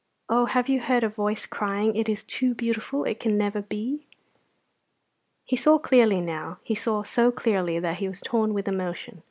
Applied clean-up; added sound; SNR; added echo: none; none; none; none.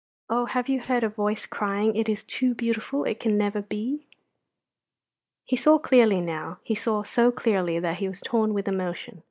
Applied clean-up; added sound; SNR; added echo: neural mask model DeepFilterNet 3.